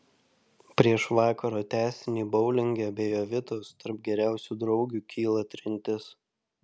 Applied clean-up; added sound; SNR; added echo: none; none; none; none.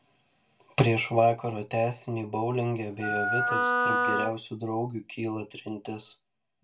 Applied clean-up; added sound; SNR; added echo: none; Wind instrument, woodwind instrument; -3 dB; reverberation time 0.1 s.